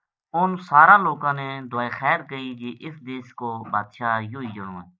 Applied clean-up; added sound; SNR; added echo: neural mask model Resemble Enhance denoiser.